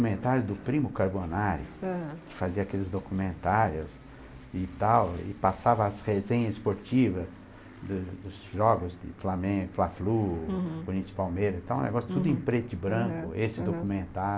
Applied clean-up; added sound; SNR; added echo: none; Aircraft; 20 dB; none.